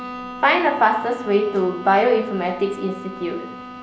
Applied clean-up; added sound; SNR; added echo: none; Bowed string instrument; 13 dB; none.